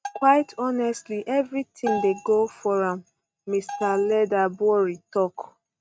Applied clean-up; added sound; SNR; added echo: neural mask model RNNoise.